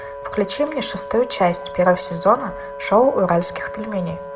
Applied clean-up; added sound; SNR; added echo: none; Wind instrument, woodwind instrument; 12 dB; reverberation time 0.6 s.